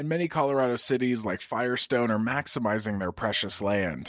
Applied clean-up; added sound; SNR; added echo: neural mask model DeepFilterNet 3.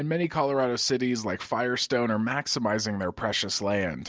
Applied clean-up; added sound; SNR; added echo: none; none; none; none.